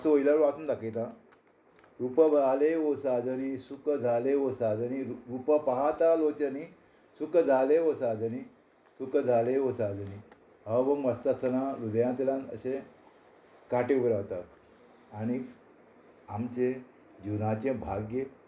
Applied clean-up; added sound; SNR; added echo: none; none; none; none.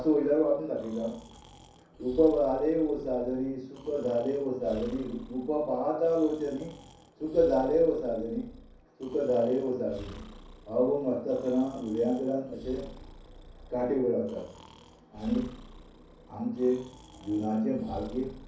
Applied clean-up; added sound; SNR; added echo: none; Breathing; 20 dB; reverberation time 0.6 s.